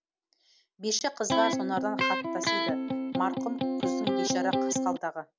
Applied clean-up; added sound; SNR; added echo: none; Electric guitar; -4 dB; none.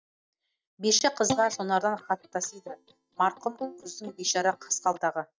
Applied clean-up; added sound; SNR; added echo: neural mask model DeepFilterNet 3.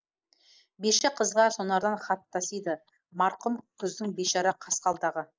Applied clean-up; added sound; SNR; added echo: neural mask model Resemble Enhance denoiser.